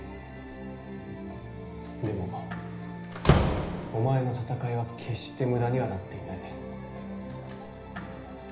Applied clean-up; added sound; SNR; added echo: none; Slam; 2 dB; reverberation time 0.5 s.